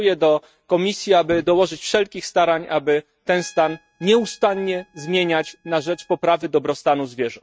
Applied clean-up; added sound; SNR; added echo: neural mask model RNNoise.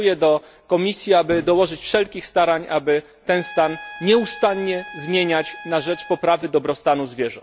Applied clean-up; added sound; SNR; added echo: none; Trumpet; 17 dB; none.